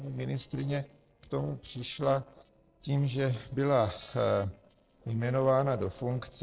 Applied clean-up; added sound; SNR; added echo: neural separator model SepFormer DNS4.